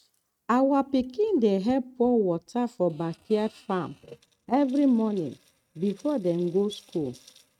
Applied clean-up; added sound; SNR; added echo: neural mask model RNNoise.